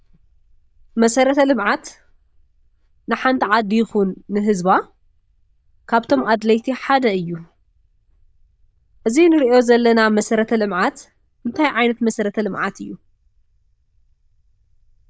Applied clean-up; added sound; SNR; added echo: neural diffusion model UNIVERSE++.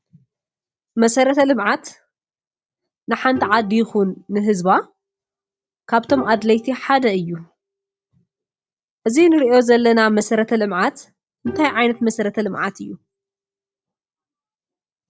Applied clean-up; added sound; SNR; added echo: neural separator model SepFormer DNS4.